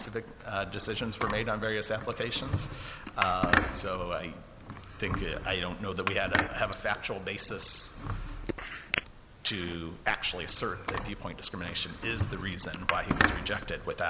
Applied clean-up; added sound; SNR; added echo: none; Squeak; -2 dB; none.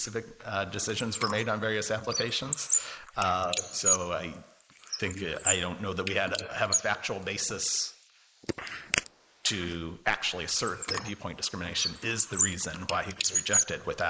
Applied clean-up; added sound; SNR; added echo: neural mask model Resemble Enhance denoiser.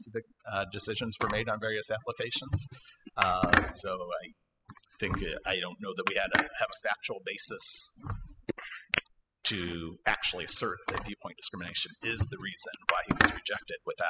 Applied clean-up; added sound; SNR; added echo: classical method spectral subtraction.